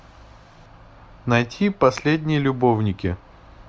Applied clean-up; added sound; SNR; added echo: none; none; none; none.